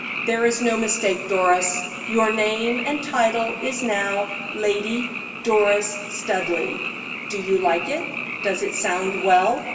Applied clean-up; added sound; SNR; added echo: none; Frog; 7 dB; reverberation time 2.9 s.